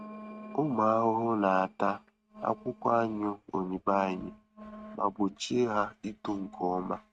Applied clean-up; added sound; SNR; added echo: neural mask model RNNoise.